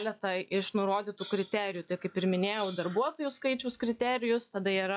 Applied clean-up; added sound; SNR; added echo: classical method log-MMSE.